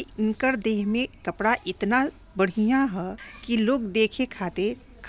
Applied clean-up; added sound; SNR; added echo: none; none; none; none.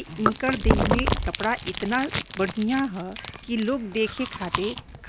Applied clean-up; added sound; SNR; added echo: none; Chewing, mastication; 1 dB; none.